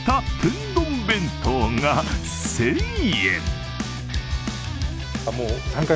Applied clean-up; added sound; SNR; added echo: none; none; none; none.